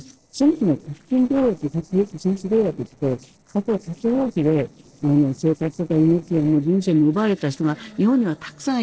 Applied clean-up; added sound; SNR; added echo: neural separator model SepFormer DNS4.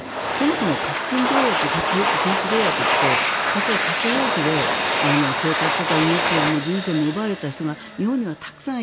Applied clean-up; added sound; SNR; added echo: none; Domestic sounds, home sounds; -2 dB; none.